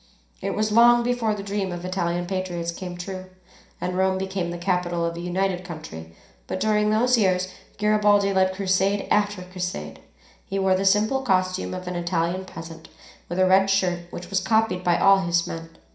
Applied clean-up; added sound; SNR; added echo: none; none; none; reverberation time 0.5 s.